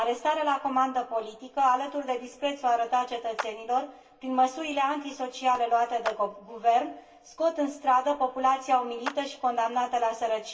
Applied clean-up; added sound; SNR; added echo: none; Clapping; 15 dB; reverberation time 0.2 s.